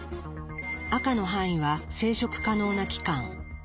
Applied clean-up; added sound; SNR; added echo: none; none; none; none.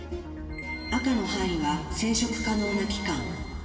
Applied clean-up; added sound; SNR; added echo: none; none; none; reverberation time 2.5 s.